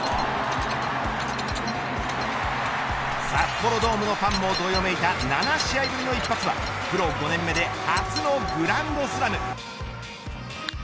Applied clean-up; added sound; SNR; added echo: none; Keys jangling; 13 dB; none.